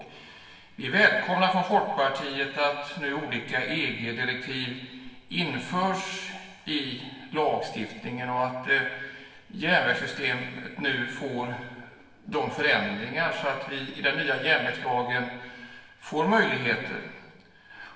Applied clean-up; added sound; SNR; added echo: none; none; none; reverberation time 1.4 s.